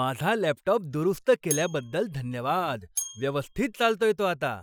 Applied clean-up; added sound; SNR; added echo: classical method Wiener filter.